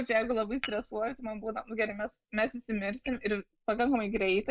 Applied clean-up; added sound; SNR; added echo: neural mask model Resemble Enhance denoiser.